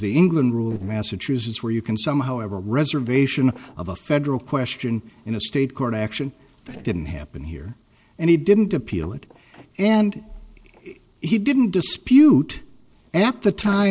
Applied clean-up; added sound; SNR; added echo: neural separator model SepFormer DNS4.